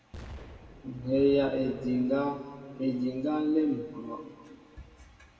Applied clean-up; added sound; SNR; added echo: none; Explosion; 20 dB; reverberation time 2.0 s.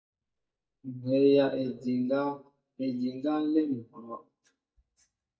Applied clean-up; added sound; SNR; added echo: neural mask model DeepFilterNet 3.